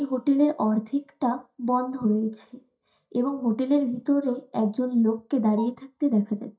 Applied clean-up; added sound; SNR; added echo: neural mask model DeepFilterNet 3.